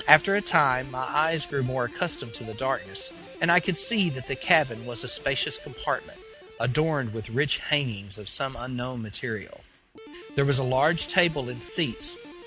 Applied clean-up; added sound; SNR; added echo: none; Guitar; 18 dB; none.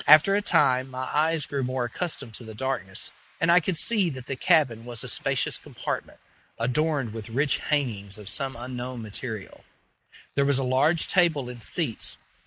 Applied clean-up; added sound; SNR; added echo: neural mask model Resemble Enhance denoiser.